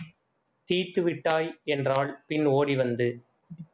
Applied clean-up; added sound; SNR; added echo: none; none; none; none.